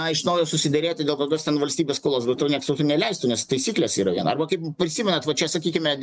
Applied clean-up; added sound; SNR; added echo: none; none; none; none.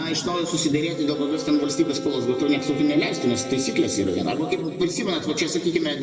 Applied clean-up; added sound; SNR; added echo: none; Wind instrument, woodwind instrument; 13 dB; reverberation time 1.9 s.